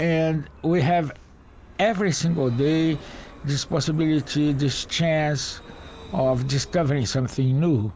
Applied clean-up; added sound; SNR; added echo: none; Vehicle; 19 dB; none.